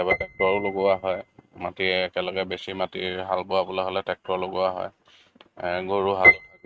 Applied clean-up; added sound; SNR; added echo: neural mask model RNNoise.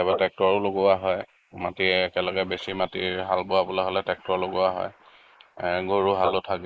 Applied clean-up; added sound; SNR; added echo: neural mask model Resemble Enhance denoiser.